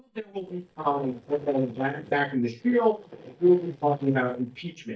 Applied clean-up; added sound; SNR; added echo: neural mask model DeepFilterNet 3.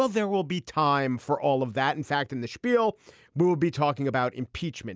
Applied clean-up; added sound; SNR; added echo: none; none; none; none.